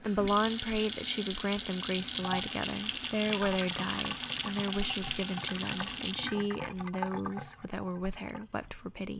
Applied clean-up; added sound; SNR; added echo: none; Sink (filling or washing) / Water tap, faucet / Splash, splatter; 1 dB; none.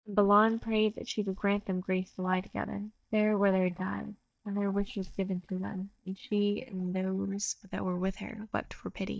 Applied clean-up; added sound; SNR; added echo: neural mask model DeepFilterNet 3.